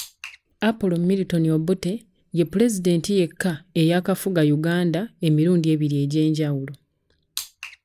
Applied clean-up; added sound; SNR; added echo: none; none; none; none.